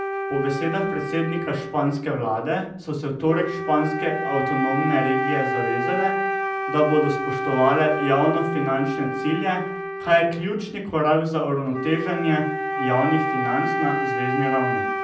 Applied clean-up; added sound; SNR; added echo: none; Wind instrument, woodwind instrument; 3 dB; reverberation time 0.6 s.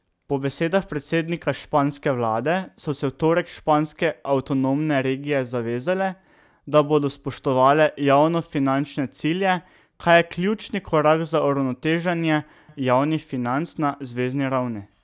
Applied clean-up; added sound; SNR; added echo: none; none; none; none.